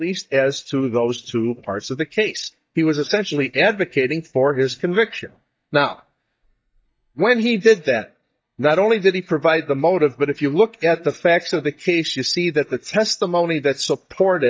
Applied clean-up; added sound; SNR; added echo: neural mask model DeepFilterNet 3.